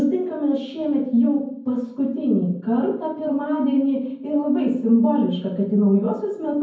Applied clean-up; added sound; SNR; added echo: none; none; none; reverberation time 0.9 s.